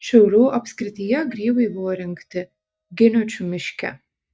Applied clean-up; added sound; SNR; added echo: neural mask model DeepFilterNet 3.